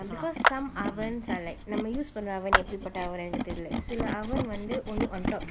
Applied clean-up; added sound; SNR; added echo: none; Tools + Clapping; -2 dB; none.